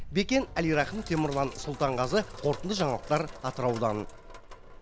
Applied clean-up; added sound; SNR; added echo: none; Sink (filling or washing); 12 dB; none.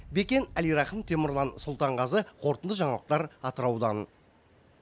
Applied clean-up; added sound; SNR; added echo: none; none; none; none.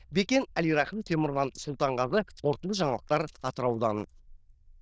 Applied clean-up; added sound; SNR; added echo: neural diffusion model UNIVERSE++.